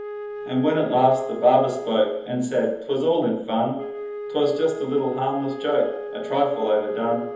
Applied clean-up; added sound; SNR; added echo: none; Wind instrument, woodwind instrument; 11 dB; reverberation time 1.3 s.